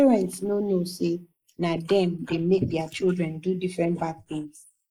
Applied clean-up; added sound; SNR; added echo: neural mask model Resemble Enhance denoiser.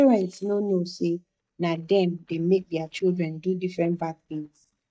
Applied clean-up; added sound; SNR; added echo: neural mask model DeepFilterNet 3.